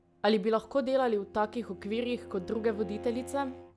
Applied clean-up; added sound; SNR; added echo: none; Bowed string instrument; 15 dB; none.